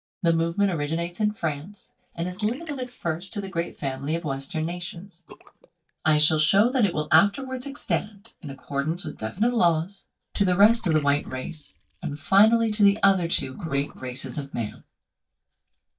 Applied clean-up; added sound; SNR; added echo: neural mask model DeepFilterNet 3.